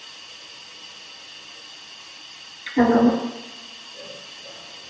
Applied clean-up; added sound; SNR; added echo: none; Hiss; 14 dB; reverberation time 1.0 s.